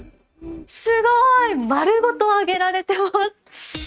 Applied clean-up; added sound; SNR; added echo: neural mask model RNNoise.